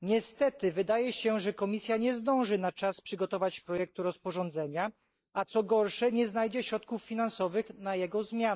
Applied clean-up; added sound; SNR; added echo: neural mask model Resemble Enhance denoiser.